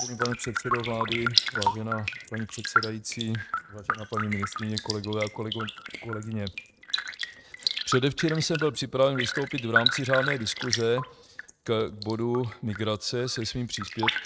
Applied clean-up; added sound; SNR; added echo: neural mask model RNNoise.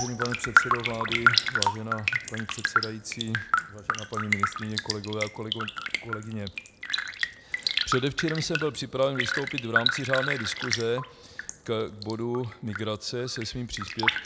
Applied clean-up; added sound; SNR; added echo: none; Raindrop; -2 dB; none.